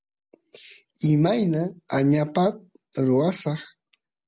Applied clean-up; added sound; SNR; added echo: none; none; none; none.